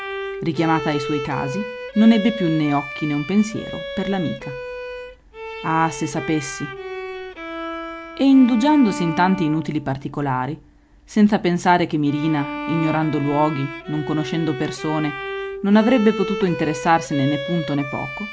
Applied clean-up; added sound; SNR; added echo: none; Bowed string instrument; 10 dB; none.